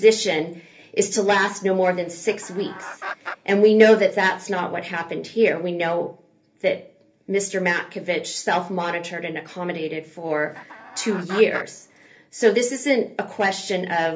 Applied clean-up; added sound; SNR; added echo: none; Chicken, rooster; 15 dB; reverberation time 0.3 s.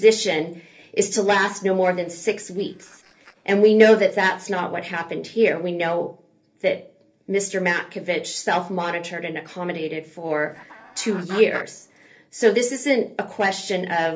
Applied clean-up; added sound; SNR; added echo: neural separator model SepFormer DNS4.